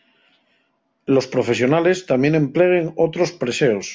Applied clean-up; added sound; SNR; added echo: none; none; none; none.